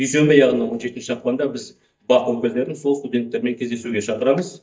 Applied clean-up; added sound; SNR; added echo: neural mask model DeepFilterNet 3.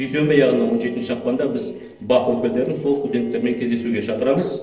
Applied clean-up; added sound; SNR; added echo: neural separator model SepFormer DNS4.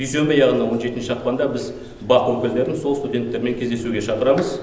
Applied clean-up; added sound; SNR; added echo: none; none; none; none.